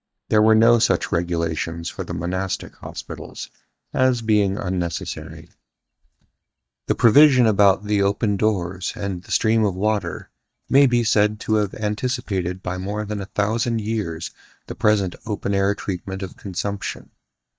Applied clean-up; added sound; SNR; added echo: neural mask model DeepFilterNet 3.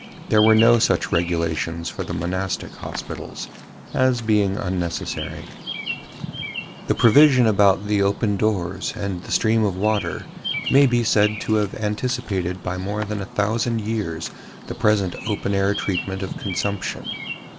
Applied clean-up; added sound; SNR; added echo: none; Bird vocalization, bird call, bird song; 12 dB; none.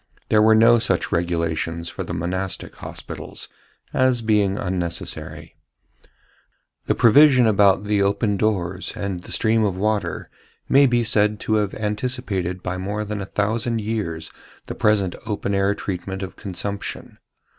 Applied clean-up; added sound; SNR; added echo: none; none; none; none.